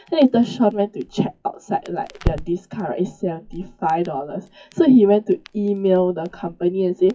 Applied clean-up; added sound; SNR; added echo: classical method WPE with log-MMSE.